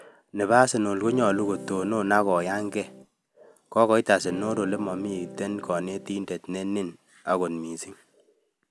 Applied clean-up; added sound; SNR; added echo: none; Electric guitar / Strum; 13 dB; none.